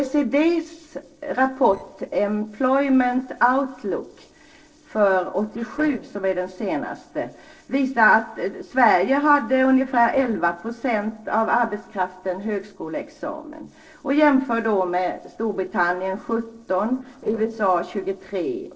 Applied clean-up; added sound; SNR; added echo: neural separator model SepFormer DNS4.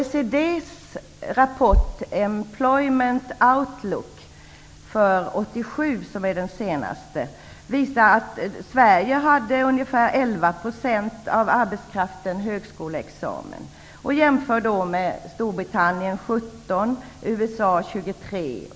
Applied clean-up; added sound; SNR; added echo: none; none; none; none.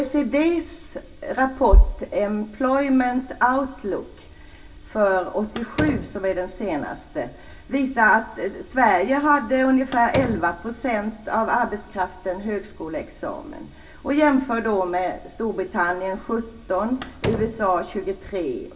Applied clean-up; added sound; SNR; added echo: none; Slam; 10 dB; reverberation time 0.2 s.